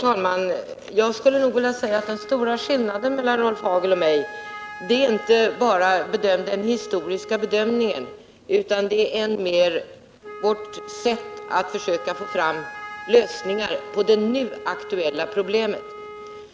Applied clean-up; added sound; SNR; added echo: none; Wind instrument, woodwind instrument; 15 dB; none.